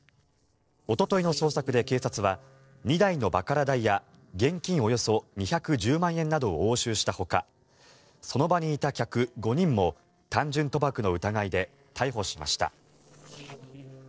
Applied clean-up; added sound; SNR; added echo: neural separator model SepFormer DNS4.